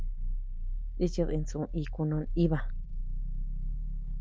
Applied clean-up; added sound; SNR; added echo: none; Growling; -1 dB; none.